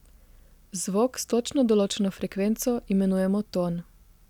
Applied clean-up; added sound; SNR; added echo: none; none; none; none.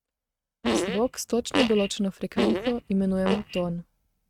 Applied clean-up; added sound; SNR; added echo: neural mask model RNNoise.